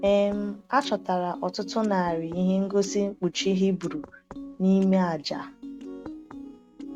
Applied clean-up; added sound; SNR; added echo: neural mask model RNNoise.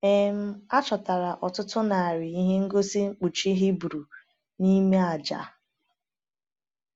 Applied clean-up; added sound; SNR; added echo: none; none; none; none.